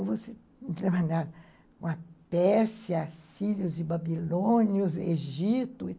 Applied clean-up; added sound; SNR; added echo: none; none; none; none.